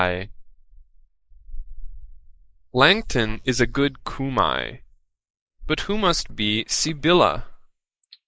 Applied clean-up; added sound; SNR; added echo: neural mask model Resemble Enhance denoiser.